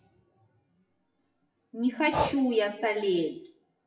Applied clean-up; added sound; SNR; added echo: classical method WPE with log-MMSE.